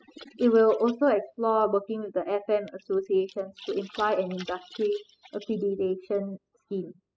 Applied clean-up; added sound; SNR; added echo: classical method spectral subtraction.